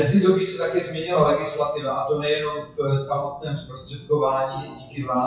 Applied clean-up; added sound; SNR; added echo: classical method WPE with log-MMSE.